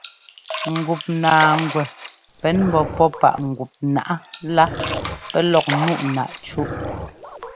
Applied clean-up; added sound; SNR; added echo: none; Splash, splatter + Dog; 8 dB; none.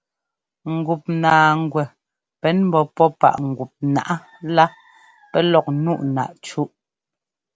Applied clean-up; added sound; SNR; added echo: none; none; none; none.